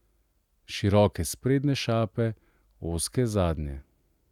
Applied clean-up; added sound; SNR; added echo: none; none; none; none.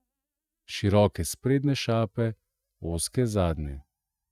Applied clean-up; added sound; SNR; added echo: neural mask model DeepFilterNet 3.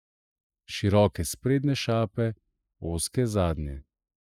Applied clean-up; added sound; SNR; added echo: neural mask model Resemble Enhance denoiser.